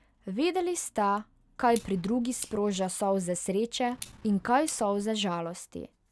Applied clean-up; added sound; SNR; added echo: none; Clock; 19 dB; none.